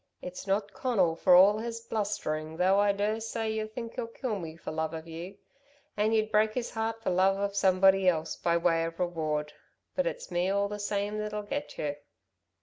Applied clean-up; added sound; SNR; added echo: none; none; none; none.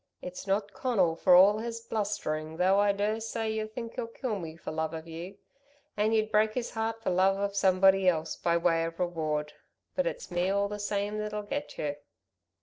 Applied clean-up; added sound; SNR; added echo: neural separator model SepFormer DNS4.